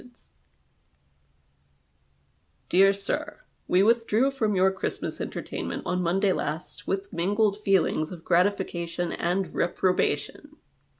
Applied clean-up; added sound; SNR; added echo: none; none; none; none.